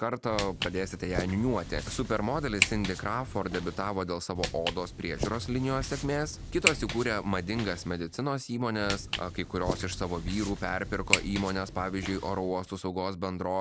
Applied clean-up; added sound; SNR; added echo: none; Walk, footsteps; 4 dB; none.